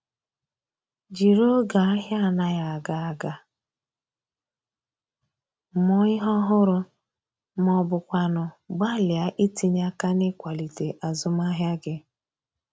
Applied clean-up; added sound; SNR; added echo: none; none; none; none.